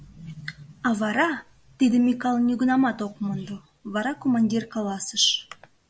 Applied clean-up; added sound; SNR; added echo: none; none; none; none.